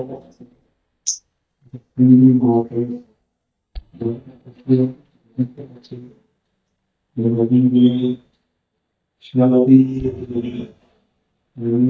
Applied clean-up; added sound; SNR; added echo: neural mask model DeepFilterNet 3.